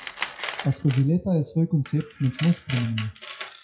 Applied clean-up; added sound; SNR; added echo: classical method WPE with log-MMSE.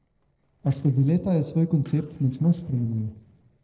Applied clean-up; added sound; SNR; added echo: neural separator model SepFormer DNS4.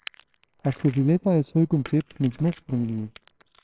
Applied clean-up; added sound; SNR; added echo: neural separator model SepFormer WHAMR!.